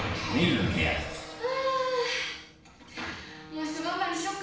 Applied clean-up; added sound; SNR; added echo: none; Wind instrument, woodwind instrument; 20 dB; reverberation time 0.6 s.